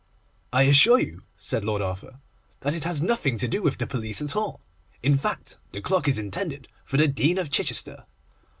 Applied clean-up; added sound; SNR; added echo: none; none; none; none.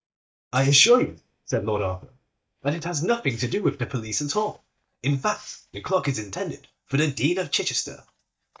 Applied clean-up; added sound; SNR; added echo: neural mask model DeepFilterNet 3.